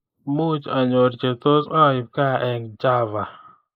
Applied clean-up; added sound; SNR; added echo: neural mask model Resemble Enhance denoiser.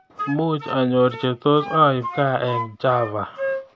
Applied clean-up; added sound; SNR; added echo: none; Wind instrument, woodwind instrument; 11 dB; none.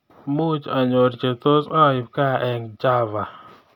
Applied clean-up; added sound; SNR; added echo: none; none; none; none.